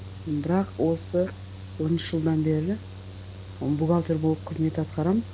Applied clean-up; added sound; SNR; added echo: none; Mechanical fan; 13 dB; none.